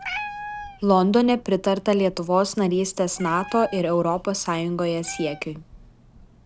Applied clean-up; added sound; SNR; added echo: none; Meow; 16 dB; none.